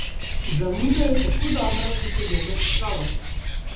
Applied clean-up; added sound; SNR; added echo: none; Bird; -5 dB; reverberation time 0.8 s.